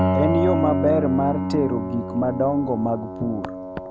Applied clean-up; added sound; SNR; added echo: none; Piano; 2 dB; none.